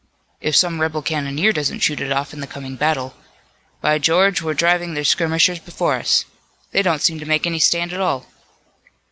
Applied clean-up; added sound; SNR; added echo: none; none; none; none.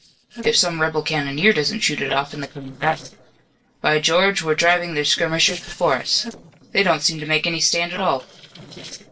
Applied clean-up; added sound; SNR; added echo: neural separator model SepFormer DNS4.